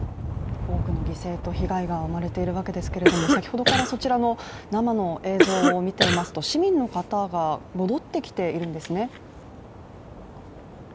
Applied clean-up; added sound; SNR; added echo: none; Cough; -5 dB; none.